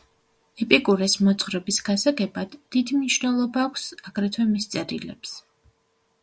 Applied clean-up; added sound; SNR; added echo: none; none; none; none.